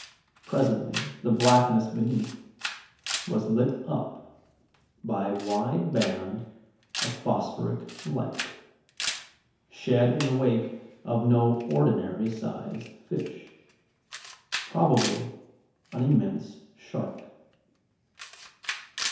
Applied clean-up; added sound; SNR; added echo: none; Camera; 12 dB; reverberation time 1.0 s.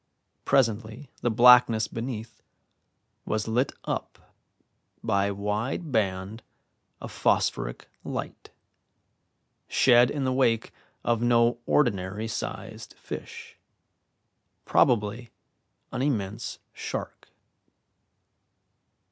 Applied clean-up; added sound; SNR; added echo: none; none; none; none.